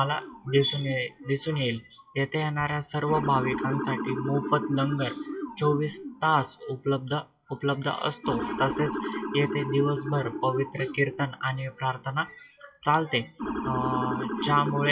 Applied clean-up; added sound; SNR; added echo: classical method WPE with log-MMSE.